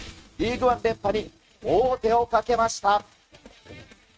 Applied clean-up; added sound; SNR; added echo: neural mask model RNNoise.